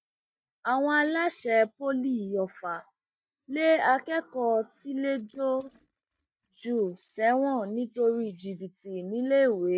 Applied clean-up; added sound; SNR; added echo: neural mask model DeepFilterNet 3.